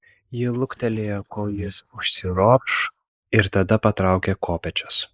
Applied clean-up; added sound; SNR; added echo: neural mask model Resemble Enhance denoiser.